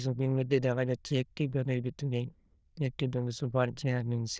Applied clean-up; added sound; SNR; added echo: neural diffusion model UNIVERSE++.